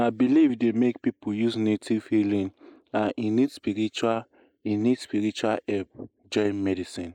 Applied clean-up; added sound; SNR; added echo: neural mask model Resemble Enhance denoiser.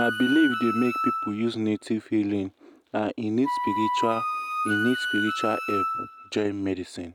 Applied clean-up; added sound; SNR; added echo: none; Wind instrument, woodwind instrument; 4 dB; none.